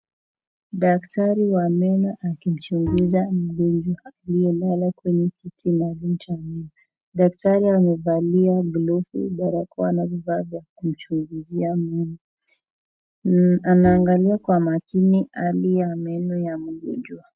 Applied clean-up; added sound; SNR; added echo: neural mask model RNNoise.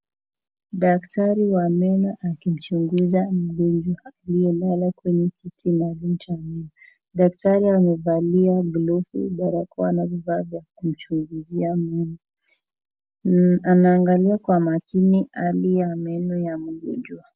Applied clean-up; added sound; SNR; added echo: none; none; none; none.